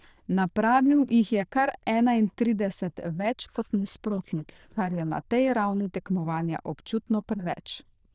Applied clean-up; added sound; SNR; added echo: neural diffusion model UNIVERSE++.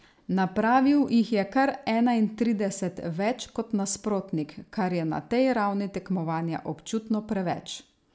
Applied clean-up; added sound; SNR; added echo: none; none; none; none.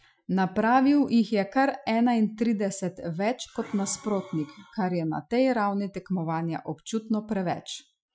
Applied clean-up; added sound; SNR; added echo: classical method Wiener filter.